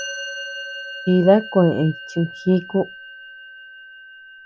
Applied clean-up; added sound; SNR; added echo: none; Musical instrument; 13 dB; none.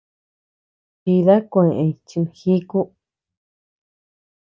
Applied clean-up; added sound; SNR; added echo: none; none; none; none.